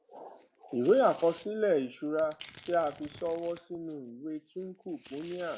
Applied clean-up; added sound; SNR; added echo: none; Domestic sounds, home sounds; 18 dB; none.